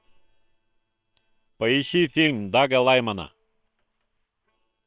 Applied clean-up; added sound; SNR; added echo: neural separator model SepFormer WHAM!.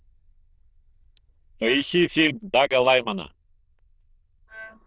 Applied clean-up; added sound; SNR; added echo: neural diffusion model UNIVERSE++.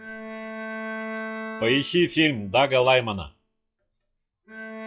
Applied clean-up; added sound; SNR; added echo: classical method log-MMSE.